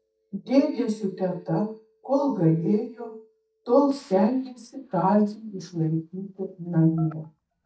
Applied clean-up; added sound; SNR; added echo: neural mask model DeepFilterNet 3.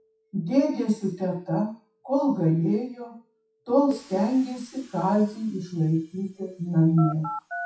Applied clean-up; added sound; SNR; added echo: classical method WPE with log-MMSE.